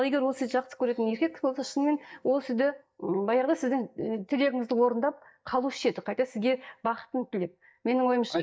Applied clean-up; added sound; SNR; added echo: neural mask model DeepFilterNet 3.